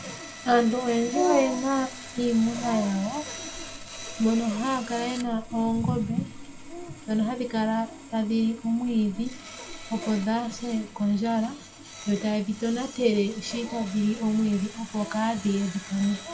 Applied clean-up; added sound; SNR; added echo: none; Sawing; 14 dB; reverberation time 0.3 s.